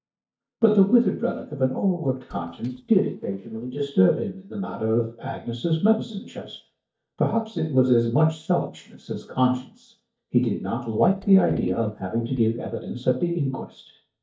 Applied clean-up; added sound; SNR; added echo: neural mask model DeepFilterNet 3.